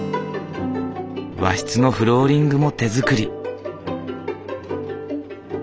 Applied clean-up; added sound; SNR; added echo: none; Acoustic guitar; 19 dB; none.